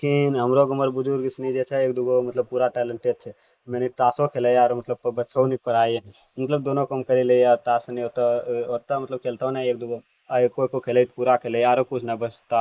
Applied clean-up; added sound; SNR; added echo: neural mask model Resemble Enhance denoiser.